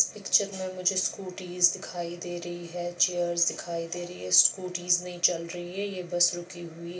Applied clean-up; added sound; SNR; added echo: none; none; none; reverberation time 0.2 s.